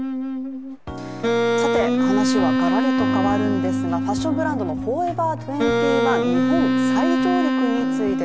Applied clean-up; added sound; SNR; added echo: none; Wind instrument, woodwind instrument; -5 dB; none.